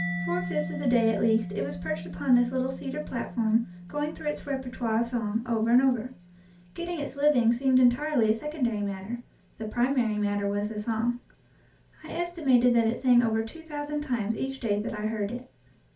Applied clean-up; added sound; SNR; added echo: none; Mallet percussion; 14 dB; reverberation time 0.2 s.